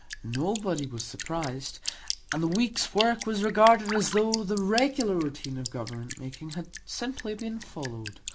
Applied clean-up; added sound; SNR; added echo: none; Drip; 11 dB; none.